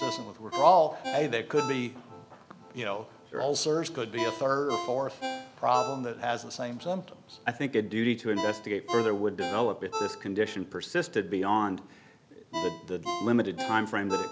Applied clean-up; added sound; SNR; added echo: none; Ringtone; 9 dB; none.